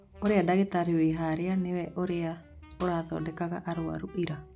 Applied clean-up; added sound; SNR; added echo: none; Shatter + Wind instrument, woodwind instrument; 19 dB; none.